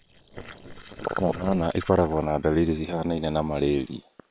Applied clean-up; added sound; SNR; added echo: neural separator model SepFormer WHAM!.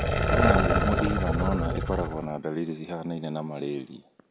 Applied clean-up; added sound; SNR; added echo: none; Growling; -3 dB; none.